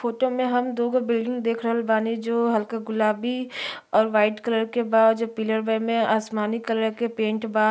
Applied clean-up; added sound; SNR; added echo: none; none; none; none.